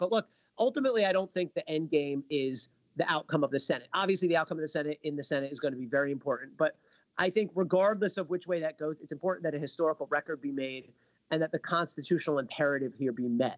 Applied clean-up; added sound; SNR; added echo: none; none; none; none.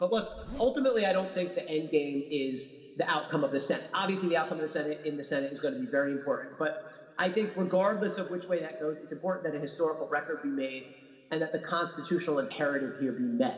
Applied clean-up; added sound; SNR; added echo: none; Zipper (clothing); 16 dB; reverberation time 2.1 s.